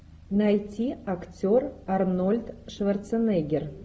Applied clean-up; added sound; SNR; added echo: none; none; none; none.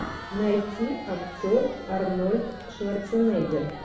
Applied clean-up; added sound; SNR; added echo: none; Crowd; 14 dB; reverberation time 0.8 s.